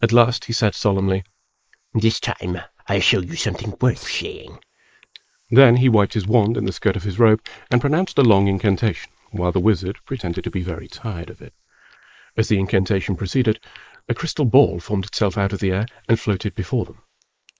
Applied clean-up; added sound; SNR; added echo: neural mask model Resemble Enhance denoiser.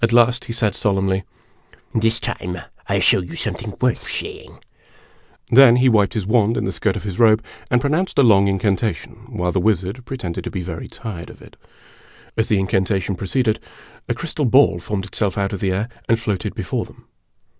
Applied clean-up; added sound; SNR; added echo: none; none; none; none.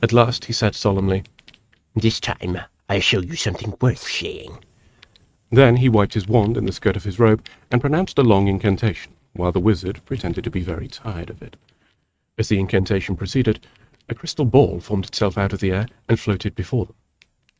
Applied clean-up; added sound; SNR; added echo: neural mask model RNNoise.